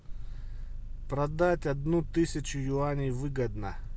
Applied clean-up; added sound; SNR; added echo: none; none; none; none.